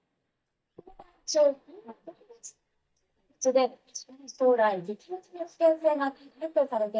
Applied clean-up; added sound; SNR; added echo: neural mask model DeepFilterNet 3.